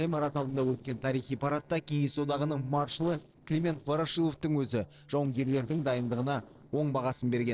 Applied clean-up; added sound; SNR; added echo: neural separator model SepFormer DNS4.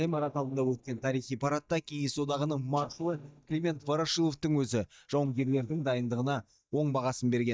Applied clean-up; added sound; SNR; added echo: neural mask model DeepFilterNet 3.